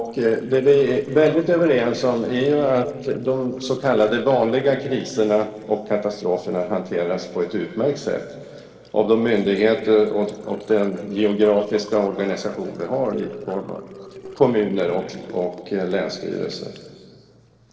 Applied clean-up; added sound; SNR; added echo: neural separator model SepFormer DNS4.